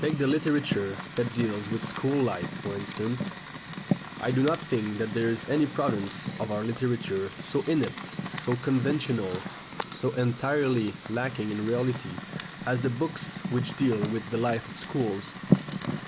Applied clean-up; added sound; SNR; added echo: none; Fire; 6 dB; none.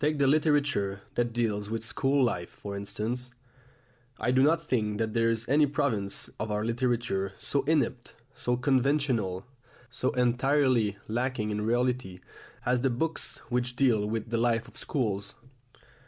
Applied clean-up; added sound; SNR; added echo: none; none; none; none.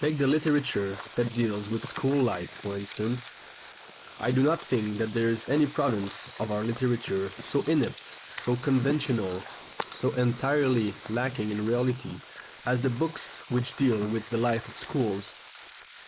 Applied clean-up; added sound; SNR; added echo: neural mask model Resemble Enhance denoiser.